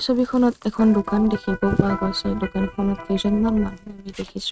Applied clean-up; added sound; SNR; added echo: neural mask model RNNoise.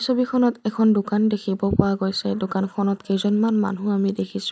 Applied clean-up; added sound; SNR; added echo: none; none; none; none.